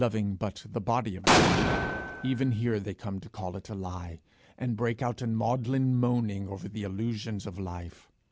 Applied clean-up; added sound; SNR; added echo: none; Explosion; -5 dB; none.